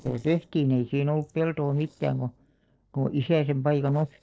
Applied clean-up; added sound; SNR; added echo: neural separator model SepFormer DNS4.